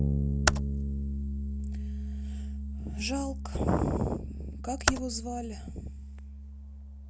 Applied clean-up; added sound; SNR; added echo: none; Computer keyboard + Bass guitar; -4 dB; none.